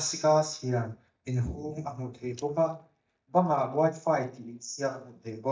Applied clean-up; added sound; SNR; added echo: neural mask model DeepFilterNet 3.